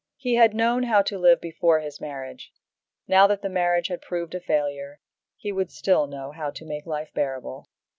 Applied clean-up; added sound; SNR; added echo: none; none; none; none.